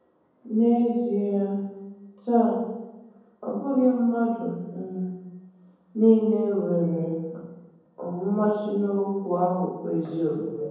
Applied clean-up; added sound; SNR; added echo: none; none; none; reverberation time 1.1 s.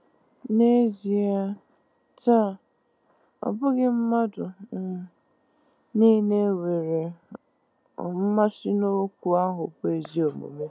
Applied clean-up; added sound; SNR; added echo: none; none; none; none.